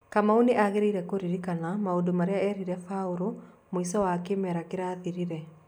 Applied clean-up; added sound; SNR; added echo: none; none; none; none.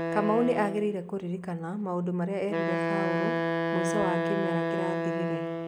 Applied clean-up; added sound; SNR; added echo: none; Wind instrument, woodwind instrument; 0 dB; none.